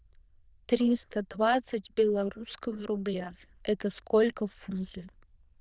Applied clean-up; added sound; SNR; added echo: neural diffusion model UNIVERSE++.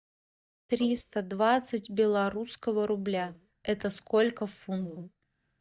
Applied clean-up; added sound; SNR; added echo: neural mask model DeepFilterNet 3.